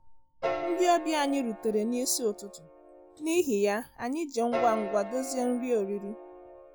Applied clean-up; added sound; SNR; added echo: none; Piano; 9 dB; none.